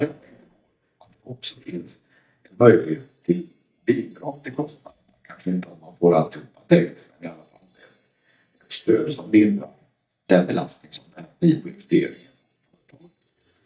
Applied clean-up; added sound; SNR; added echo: neural mask model DeepFilterNet 3.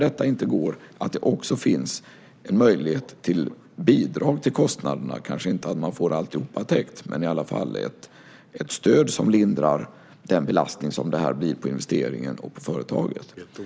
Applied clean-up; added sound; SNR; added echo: none; none; none; none.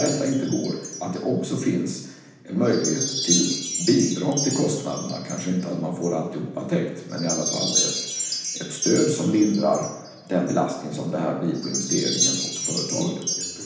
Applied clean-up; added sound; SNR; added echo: none; Wind chime; 5 dB; reverberation time 0.9 s.